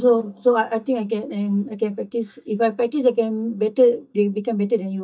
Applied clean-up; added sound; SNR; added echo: neural mask model DeepFilterNet 3.